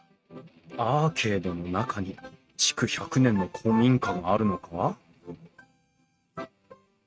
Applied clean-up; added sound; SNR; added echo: neural mask model RNNoise.